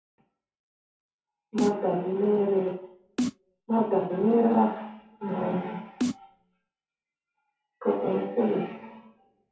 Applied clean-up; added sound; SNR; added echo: none; Snare drum; 4 dB; reverberation time 0.5 s.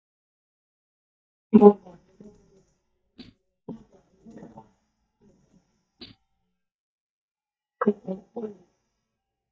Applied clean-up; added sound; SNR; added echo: neural mask model DeepFilterNet 3.